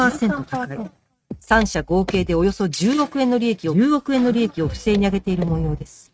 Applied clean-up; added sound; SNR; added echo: neural mask model RNNoise.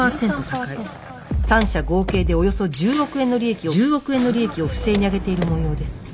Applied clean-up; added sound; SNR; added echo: none; Growling + Car; 17 dB; none.